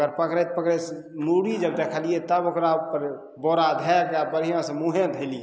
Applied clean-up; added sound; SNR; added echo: none; none; none; none.